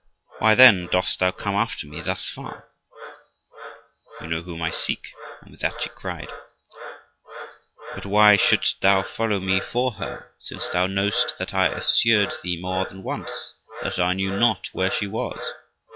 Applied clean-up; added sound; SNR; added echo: classical method log-MMSE.